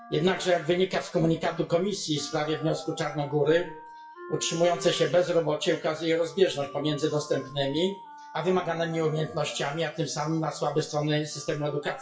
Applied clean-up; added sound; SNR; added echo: classical method WPE with log-MMSE.